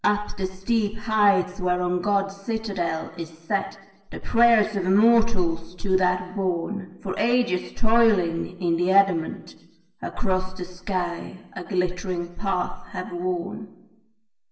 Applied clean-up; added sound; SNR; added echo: none; none; none; reverberation time 1.0 s.